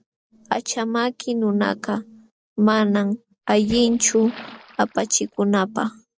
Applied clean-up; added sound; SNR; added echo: neural separator model SepFormer DNS4.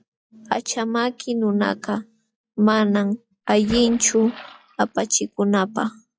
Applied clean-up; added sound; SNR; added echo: classical method log-MMSE.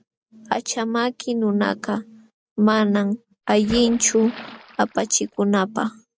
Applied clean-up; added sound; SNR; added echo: none; Splash, splatter; 16 dB; none.